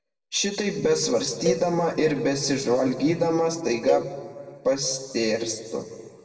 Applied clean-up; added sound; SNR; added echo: none; Cowbell; 9 dB; reverberation time 1.5 s.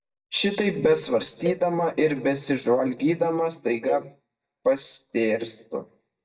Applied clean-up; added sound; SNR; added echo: neural mask model DeepFilterNet 3.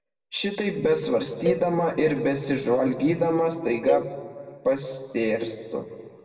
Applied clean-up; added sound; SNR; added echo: neural separator model SepFormer DNS4.